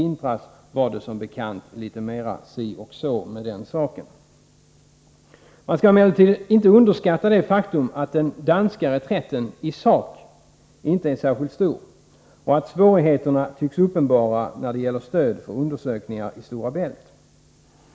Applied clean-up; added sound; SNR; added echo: none; none; none; none.